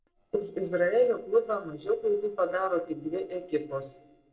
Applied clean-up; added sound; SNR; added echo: neural separator model SepFormer DNS4.